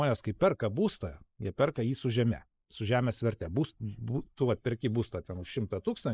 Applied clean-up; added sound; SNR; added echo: neural mask model Resemble Enhance denoiser.